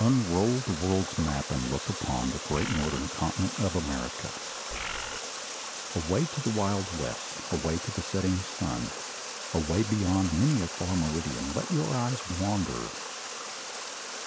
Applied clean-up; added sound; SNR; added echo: none; Water + Bird; 7 dB; none.